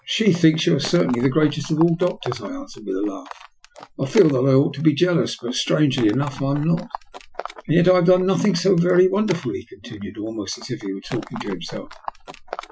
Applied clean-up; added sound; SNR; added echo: classical method Wiener filter.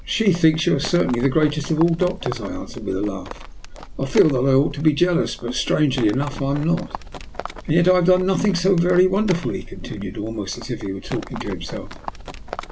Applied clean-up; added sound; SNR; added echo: none; Livestock, farm animals, working animals; 12 dB; none.